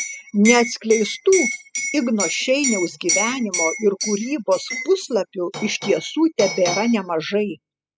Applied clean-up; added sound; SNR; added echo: classical method spectral subtraction.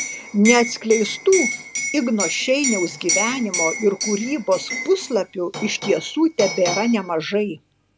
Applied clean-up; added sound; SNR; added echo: none; Liquid; 6 dB; none.